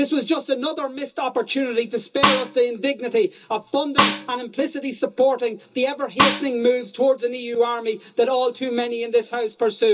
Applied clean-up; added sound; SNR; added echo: none; Snare drum; -2 dB; reverberation time 0.2 s.